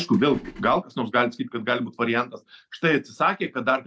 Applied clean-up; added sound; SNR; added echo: none; Engine / Car; 20 dB; none.